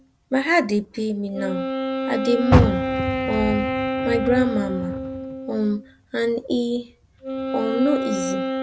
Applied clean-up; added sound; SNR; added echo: none; Wind instrument, woodwind instrument + Car; 1 dB; none.